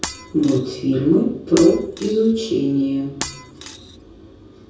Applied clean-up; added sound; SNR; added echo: none; Shatter; 15 dB; reverberation time 0.6 s.